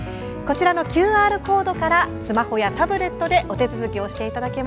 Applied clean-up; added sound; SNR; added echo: none; none; none; none.